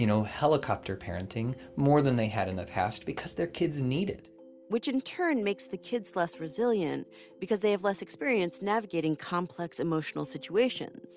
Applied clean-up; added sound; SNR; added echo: none; none; none; none.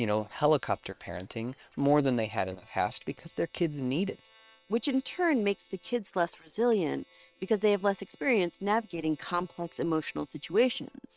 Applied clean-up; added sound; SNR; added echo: neural separator model SepFormer WHAM!.